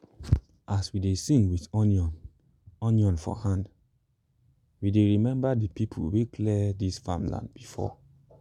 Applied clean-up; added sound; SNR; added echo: none; none; none; none.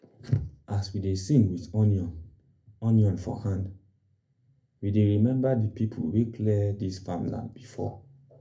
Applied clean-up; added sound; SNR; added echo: none; none; none; reverberation time 0.3 s.